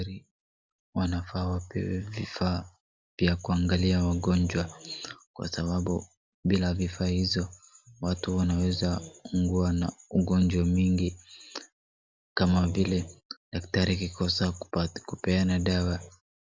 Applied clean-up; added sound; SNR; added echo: none; none; none; none.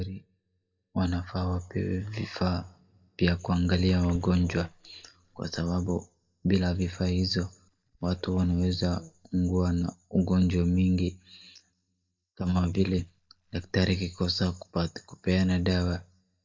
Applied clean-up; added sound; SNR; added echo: neural mask model DeepFilterNet 3.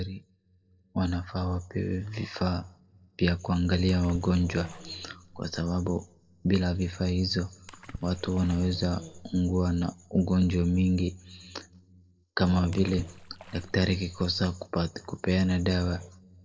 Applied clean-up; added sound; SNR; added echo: neural separator model SepFormer DNS4.